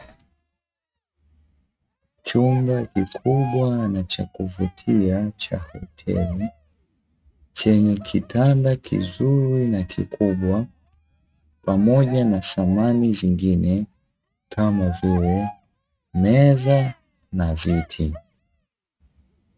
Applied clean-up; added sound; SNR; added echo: neural mask model RNNoise.